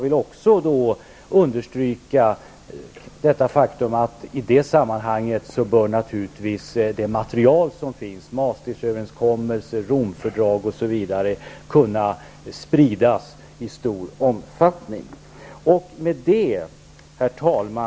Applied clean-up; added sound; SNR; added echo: none; none; none; none.